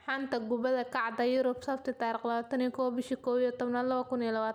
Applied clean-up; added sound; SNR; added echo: none; none; none; none.